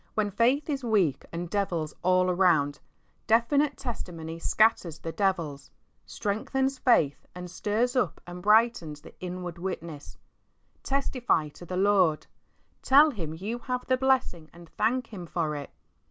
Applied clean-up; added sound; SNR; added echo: none; none; none; none.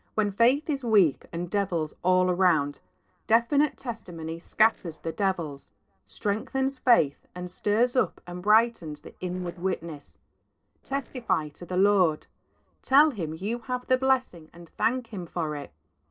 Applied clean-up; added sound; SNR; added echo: neural separator model SepFormer DNS4.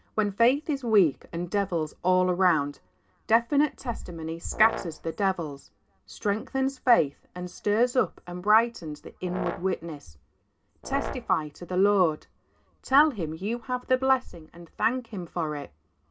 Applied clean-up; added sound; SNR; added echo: none; Brass instrument; 11 dB; reverberation time 0.3 s.